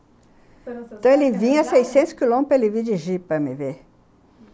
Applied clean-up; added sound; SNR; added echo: none; none; none; none.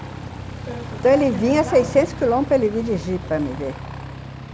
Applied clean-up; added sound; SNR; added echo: none; Aircraft; 11 dB; none.